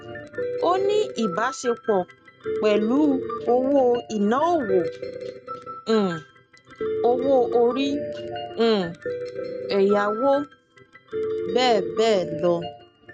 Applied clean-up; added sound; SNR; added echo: neural mask model RNNoise.